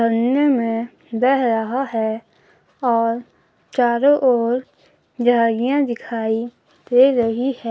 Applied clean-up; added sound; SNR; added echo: none; none; none; none.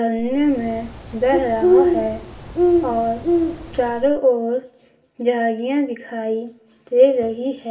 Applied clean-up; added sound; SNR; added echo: none; Bird; 0 dB; reverberation time 0.4 s.